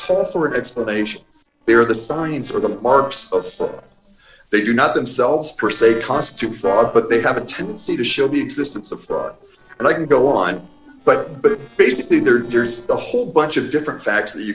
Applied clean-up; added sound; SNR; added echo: neural separator model SepFormer DNS4.